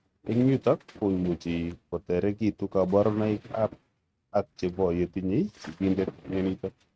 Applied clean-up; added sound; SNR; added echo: neural mask model RNNoise.